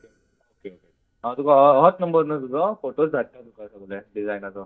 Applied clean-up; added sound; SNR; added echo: neural mask model DeepFilterNet 3.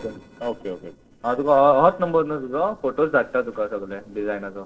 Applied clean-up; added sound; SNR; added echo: neural separator model SepFormer DNS4.